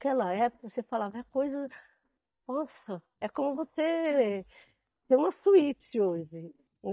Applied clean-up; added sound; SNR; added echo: neural mask model DeepFilterNet 3.